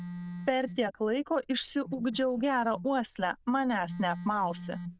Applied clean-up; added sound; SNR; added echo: neural diffusion model UNIVERSE++.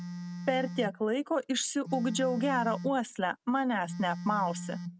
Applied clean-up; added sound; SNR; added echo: none; Telephone; 10 dB; none.